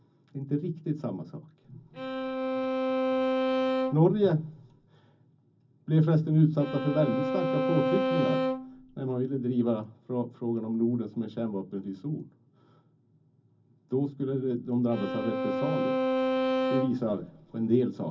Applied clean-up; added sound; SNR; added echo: none; Bowed string instrument; 0 dB; reverberation time 0.4 s.